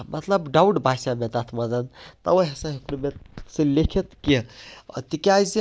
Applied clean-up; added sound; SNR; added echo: none; none; none; none.